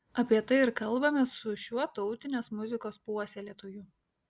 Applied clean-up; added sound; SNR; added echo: none; none; none; none.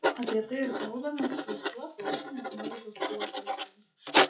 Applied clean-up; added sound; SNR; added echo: classical method WPE with log-MMSE.